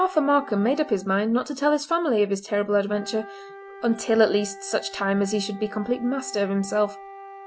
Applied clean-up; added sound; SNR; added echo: none; Wind instrument, woodwind instrument; 18 dB; none.